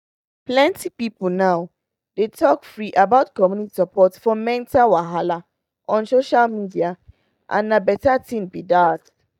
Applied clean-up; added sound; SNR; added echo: neural mask model DeepFilterNet 3.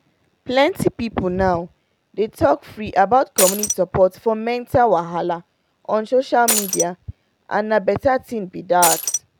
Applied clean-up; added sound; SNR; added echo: none; Shatter; 0 dB; none.